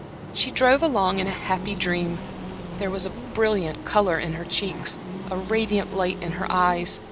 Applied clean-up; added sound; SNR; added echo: none; Engine + Buzz; 10 dB; none.